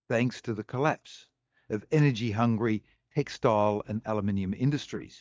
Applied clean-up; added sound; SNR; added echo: neural mask model DeepFilterNet 3.